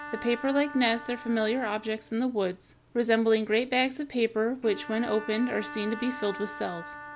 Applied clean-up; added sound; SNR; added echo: none; Bowed string instrument; 15 dB; none.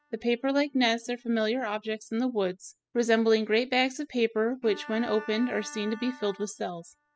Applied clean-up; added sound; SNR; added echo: classical method spectral subtraction.